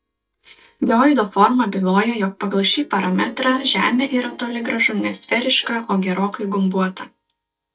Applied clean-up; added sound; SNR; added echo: neural mask model DeepFilterNet 3.